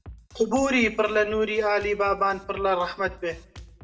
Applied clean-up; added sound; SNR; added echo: none; Drum kit; 20 dB; reverberation time 0.5 s.